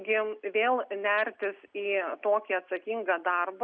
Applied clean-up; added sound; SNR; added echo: none; none; none; none.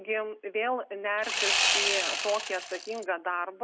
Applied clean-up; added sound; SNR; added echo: none; Sawing; -3 dB; none.